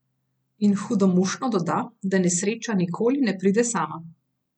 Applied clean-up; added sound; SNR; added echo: none; none; none; none.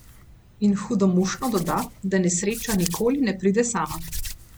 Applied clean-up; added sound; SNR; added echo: none; Hands; 13 dB; none.